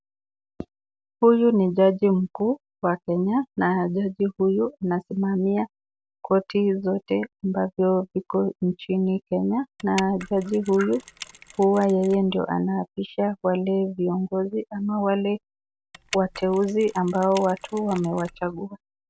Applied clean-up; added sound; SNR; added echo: none; Mechanisms; 18 dB; none.